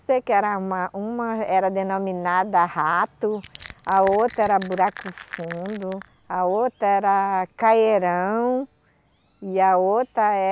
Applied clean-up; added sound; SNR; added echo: none; Crushing; 17 dB; none.